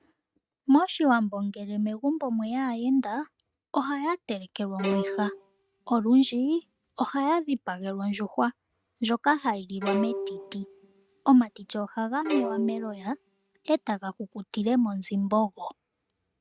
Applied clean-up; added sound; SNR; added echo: neural mask model RNNoise.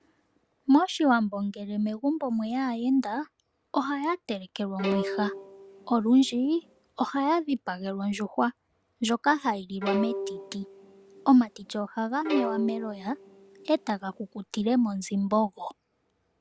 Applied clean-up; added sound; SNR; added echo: none; Bowed string instrument; 8 dB; none.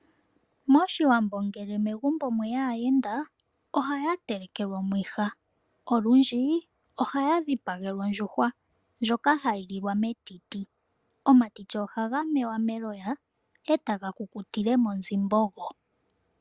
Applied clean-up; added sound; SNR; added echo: none; none; none; none.